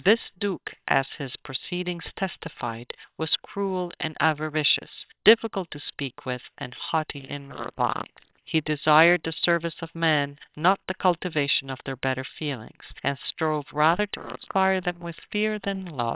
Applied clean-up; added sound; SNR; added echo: neural separator model SepFormer WHAMR!.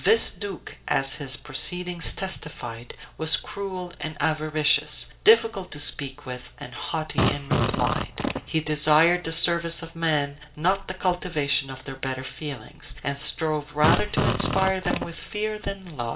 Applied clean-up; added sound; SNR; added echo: none; Fart; -2 dB; reverberation time 0.3 s.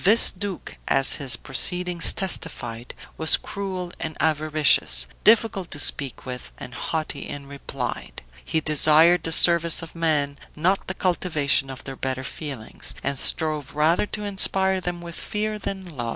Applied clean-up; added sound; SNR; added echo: none; none; none; none.